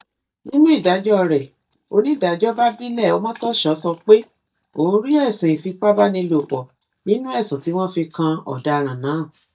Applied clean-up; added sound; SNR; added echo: neural mask model DeepFilterNet 3.